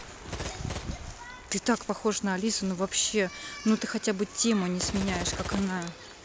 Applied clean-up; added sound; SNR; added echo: none; Gunshot, gunfire; 12 dB; none.